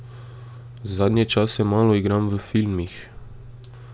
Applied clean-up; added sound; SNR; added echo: none; none; none; none.